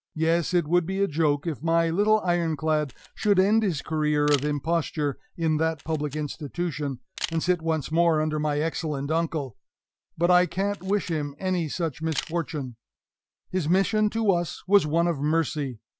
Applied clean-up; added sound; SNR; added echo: none; Camera; 18 dB; none.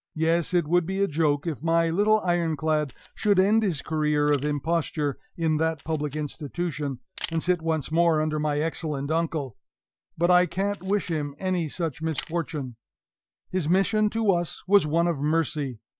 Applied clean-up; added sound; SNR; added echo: neural mask model Resemble Enhance denoiser.